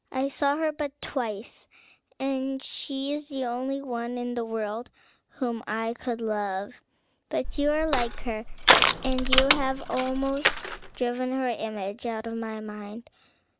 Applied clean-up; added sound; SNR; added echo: none; Crushing; -4 dB; none.